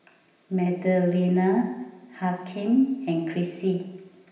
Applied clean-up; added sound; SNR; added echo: none; none; none; reverberation time 0.9 s.